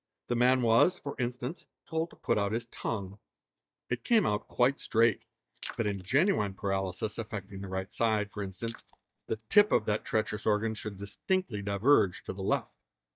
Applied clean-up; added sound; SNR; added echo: neural mask model DeepFilterNet 3.